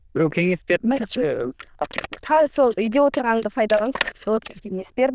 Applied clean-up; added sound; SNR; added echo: neural diffusion model UNIVERSE++.